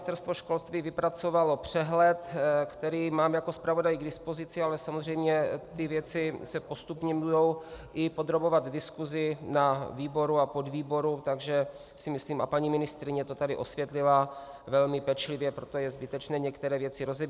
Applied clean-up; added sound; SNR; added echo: none; none; none; none.